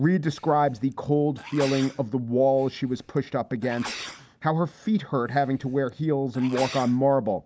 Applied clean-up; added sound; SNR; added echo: none; Sneeze; 17 dB; none.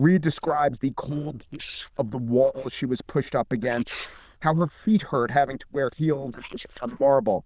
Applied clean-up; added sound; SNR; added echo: neural diffusion model UNIVERSE++.